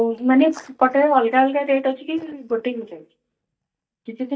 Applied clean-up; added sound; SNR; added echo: neural mask model DeepFilterNet 3.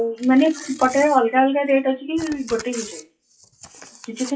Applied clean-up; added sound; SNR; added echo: classical method WPE with log-MMSE.